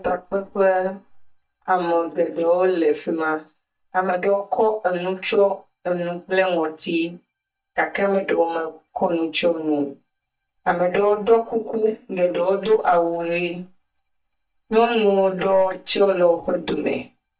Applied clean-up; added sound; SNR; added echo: neural mask model DeepFilterNet 3.